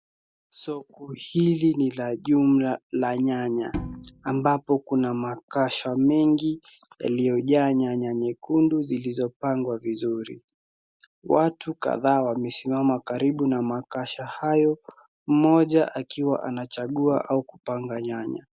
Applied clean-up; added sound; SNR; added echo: none; Bowed string instrument; 13 dB; none.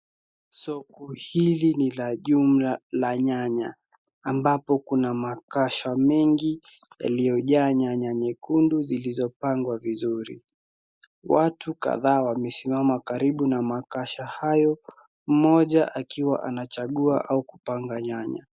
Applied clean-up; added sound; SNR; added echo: neural mask model Resemble Enhance denoiser.